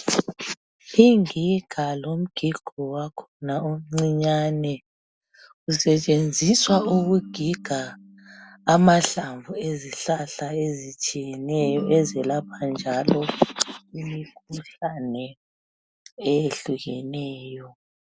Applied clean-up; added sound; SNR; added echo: none; Ringtone; 13 dB; none.